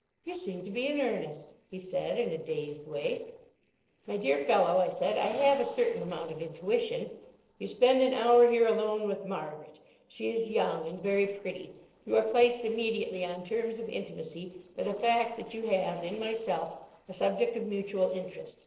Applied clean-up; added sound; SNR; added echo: neural separator model SepFormer DNS4.